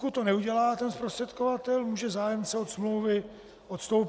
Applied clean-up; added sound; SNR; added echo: none; none; none; none.